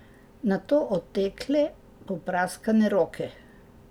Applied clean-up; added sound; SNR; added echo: none; none; none; none.